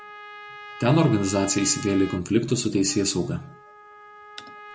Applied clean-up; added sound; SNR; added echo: none; Trumpet; 17 dB; none.